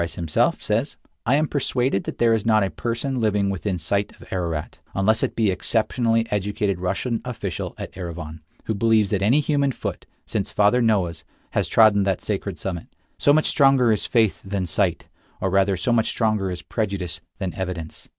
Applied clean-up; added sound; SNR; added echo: none; none; none; none.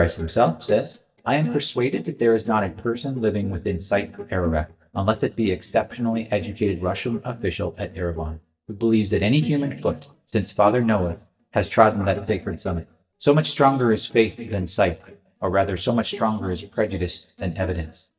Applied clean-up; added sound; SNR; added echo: neural mask model DeepFilterNet 3.